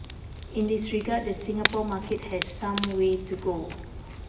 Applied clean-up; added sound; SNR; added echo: none; Crackle; 4 dB; reverberation time 0.9 s.